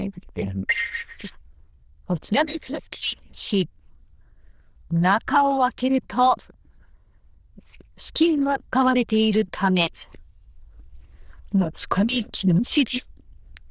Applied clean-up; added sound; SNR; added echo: neural diffusion model UNIVERSE++.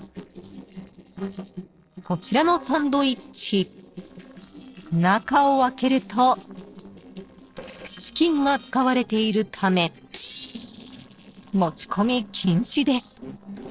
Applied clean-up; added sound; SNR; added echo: neural separator model SepFormer DNS4.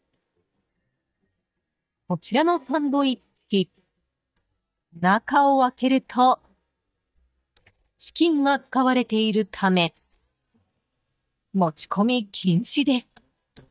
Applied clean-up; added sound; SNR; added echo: neural mask model DeepFilterNet 3.